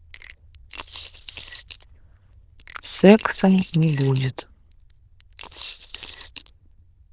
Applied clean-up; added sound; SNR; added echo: neural diffusion model UNIVERSE++.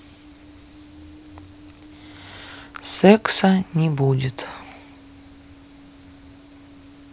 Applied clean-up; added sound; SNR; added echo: none; none; none; none.